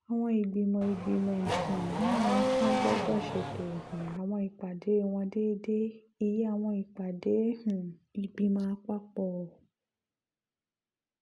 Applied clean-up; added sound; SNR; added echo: none; Race car, auto racing / Accelerating, revving, vroom; 0 dB; none.